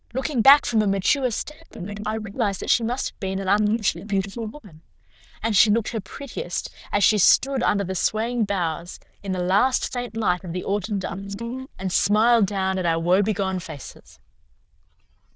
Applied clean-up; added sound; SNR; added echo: neural diffusion model UNIVERSE++.